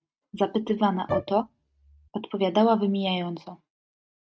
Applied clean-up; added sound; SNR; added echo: neural mask model RNNoise.